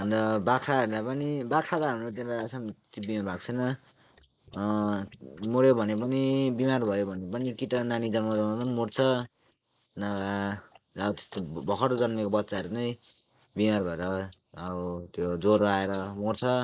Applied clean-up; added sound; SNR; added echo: neural mask model Resemble Enhance denoiser.